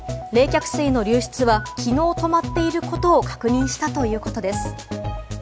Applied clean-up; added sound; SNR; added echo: none; none; none; none.